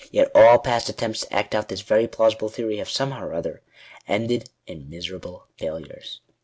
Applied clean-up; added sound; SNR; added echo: none; none; none; none.